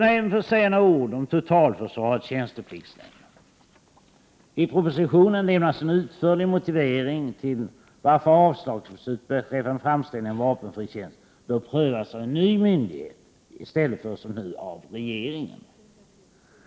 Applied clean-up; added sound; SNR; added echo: none; none; none; none.